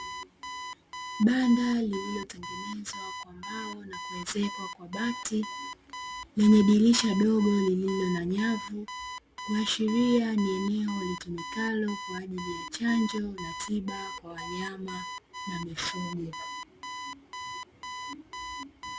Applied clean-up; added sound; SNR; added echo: none; Alarm; 11 dB; none.